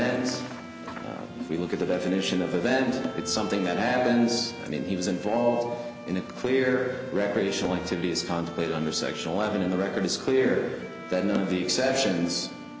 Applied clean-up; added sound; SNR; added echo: none; Bowed string instrument; 14 dB; none.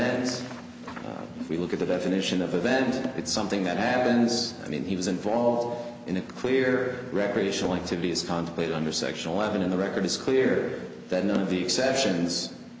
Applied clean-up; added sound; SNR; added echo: none; none; none; none.